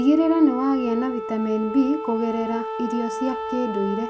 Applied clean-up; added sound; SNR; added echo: none; Wind instrument, woodwind instrument; 7 dB; none.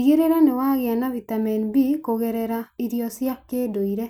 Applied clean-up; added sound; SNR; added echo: none; none; none; none.